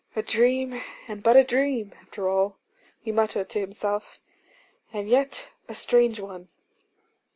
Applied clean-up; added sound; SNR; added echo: none; none; none; none.